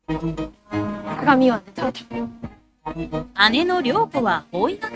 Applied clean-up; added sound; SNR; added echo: neural mask model RNNoise.